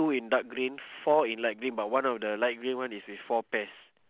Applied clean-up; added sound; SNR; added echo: none; none; none; none.